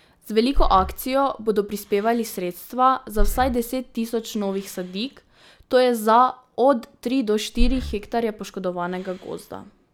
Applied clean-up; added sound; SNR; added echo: none; Breathing; 5 dB; none.